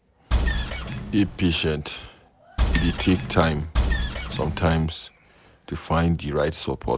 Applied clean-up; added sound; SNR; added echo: none; Engine; 0 dB; none.